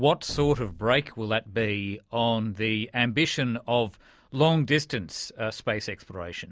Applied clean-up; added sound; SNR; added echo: none; Explosion; 15 dB; none.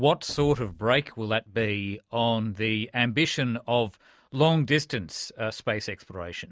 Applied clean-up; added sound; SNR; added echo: neural mask model RNNoise.